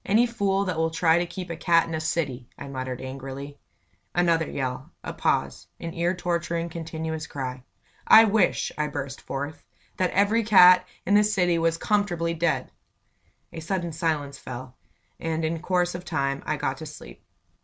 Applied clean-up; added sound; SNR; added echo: none; none; none; none.